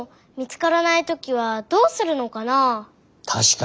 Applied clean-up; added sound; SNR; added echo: none; none; none; none.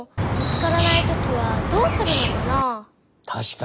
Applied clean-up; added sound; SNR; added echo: none; Bird; -3 dB; none.